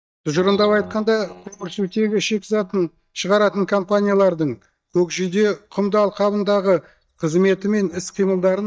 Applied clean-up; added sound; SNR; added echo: neural mask model DeepFilterNet 3.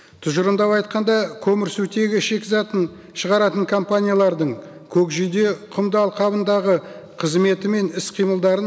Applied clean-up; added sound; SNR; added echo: none; none; none; none.